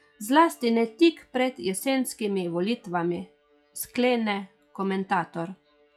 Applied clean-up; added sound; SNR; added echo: classical method log-MMSE.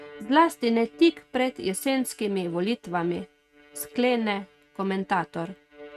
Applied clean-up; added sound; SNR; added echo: neural mask model RNNoise.